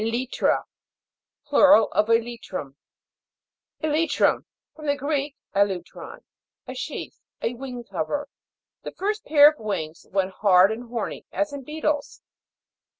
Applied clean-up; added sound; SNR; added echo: none; none; none; none.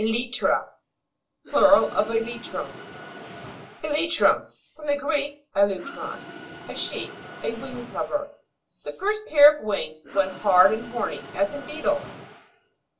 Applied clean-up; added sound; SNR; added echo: none; Mechanisms; 17 dB; reverberation time 0.2 s.